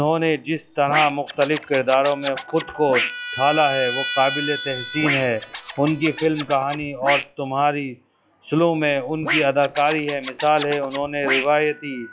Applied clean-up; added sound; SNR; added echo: classical method log-MMSE.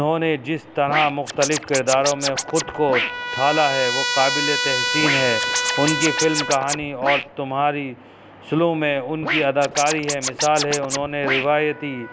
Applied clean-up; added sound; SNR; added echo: none; Scratching (performance technique) + Trumpet; 4 dB; none.